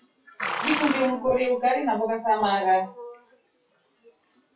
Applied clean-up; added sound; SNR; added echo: classical method WPE with log-MMSE.